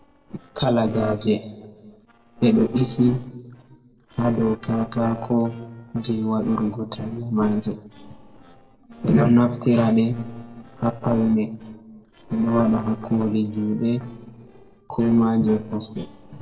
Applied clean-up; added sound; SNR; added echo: neural separator model SepFormer DNS4.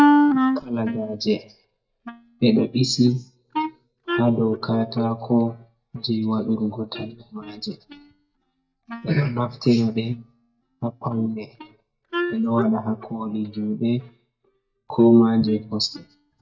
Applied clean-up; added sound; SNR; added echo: neural mask model DeepFilterNet 3.